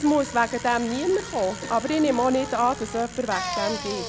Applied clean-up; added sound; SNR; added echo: none; Bicycle; 10 dB; none.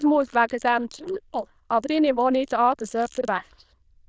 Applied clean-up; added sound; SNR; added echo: neural diffusion model UNIVERSE++.